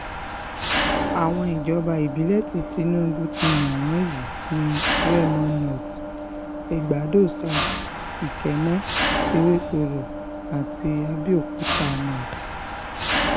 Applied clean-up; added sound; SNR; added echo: none; Mechanisms; 3 dB; none.